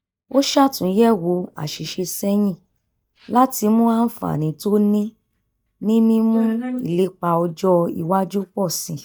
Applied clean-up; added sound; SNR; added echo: neural mask model DeepFilterNet 3.